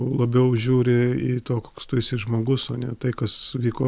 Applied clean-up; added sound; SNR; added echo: none; none; none; none.